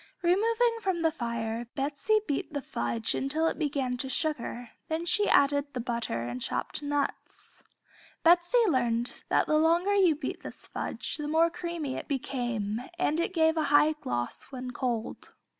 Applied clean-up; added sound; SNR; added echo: none; none; none; none.